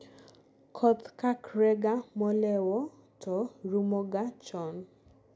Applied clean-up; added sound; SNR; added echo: none; none; none; none.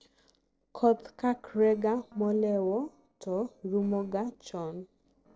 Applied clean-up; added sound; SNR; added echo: neural separator model SepFormer DNS4.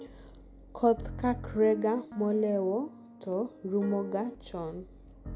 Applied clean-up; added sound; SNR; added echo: none; Piano; 13 dB; none.